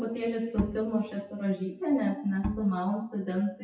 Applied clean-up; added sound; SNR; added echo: classical method WPE with log-MMSE.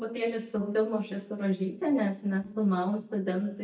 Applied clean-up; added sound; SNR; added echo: neural mask model DeepFilterNet 3.